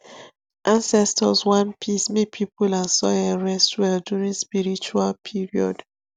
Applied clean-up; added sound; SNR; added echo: none; none; none; none.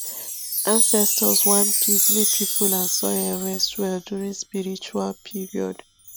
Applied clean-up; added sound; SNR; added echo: none; Chime; -3 dB; none.